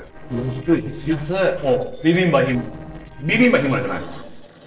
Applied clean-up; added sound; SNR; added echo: neural separator model SepFormer DNS4.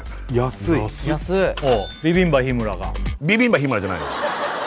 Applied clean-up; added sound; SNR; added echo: none; none; none; none.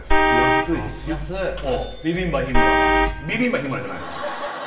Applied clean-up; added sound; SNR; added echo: none; Vehicle horn, car horn, honking; -4 dB; reverberation time 0.7 s.